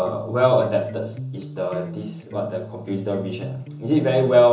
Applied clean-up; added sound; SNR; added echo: none; Electric guitar; 13 dB; reverberation time 0.6 s.